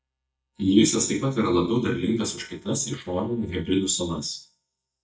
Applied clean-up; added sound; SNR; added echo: neural mask model DeepFilterNet 3.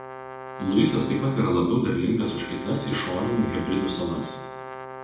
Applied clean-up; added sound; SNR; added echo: none; Brass instrument; 13 dB; reverberation time 0.9 s.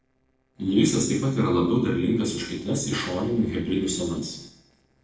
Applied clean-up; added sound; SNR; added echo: neural separator model SepFormer DNS4.